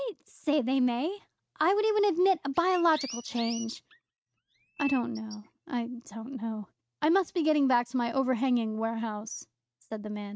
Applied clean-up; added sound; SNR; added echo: neural mask model RNNoise.